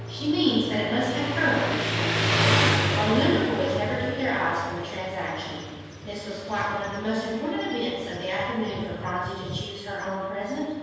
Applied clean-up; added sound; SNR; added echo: none; Motorcycle; 2 dB; reverberation time 1.2 s.